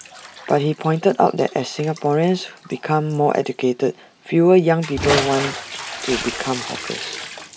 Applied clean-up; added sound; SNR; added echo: none; Bathtub (filling or washing) / Splash, splatter; 10 dB; none.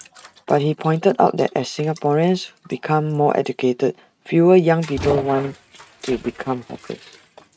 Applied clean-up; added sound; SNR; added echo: neural mask model RNNoise.